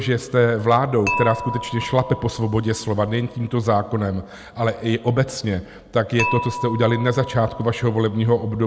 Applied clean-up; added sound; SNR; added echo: none; Dishes, pots, and pans / Chink, clink; 12 dB; none.